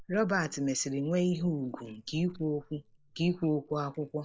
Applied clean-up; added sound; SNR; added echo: neural mask model Resemble Enhance denoiser.